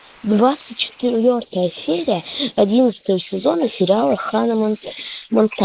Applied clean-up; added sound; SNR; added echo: neural mask model Resemble Enhance denoiser.